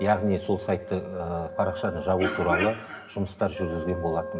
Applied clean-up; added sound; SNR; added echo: none; Wind instrument, woodwind instrument; 11 dB; reverberation time 0.6 s.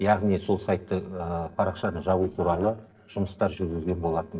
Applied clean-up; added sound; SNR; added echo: neural separator model SepFormer DNS4.